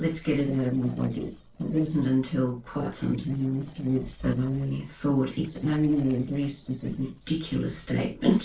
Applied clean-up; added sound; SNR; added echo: neural separator model SepFormer DNS4.